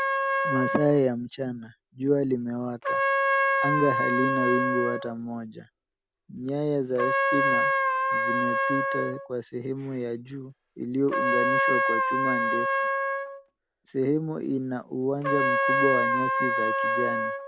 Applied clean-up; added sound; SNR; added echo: none; Trumpet; -2 dB; none.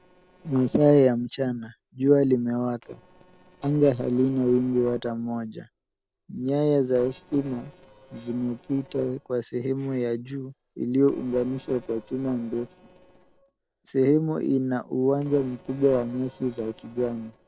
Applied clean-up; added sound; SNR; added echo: neural separator model SepFormer DNS4.